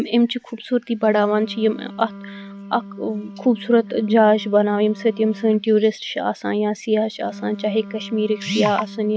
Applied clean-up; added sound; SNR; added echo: none; Wind instrument, woodwind instrument; 17 dB; none.